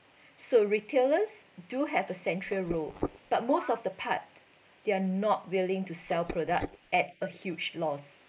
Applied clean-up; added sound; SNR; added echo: neural mask model Resemble Enhance denoiser.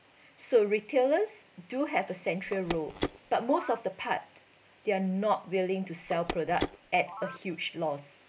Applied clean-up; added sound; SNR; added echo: none; Telephone; 10 dB; none.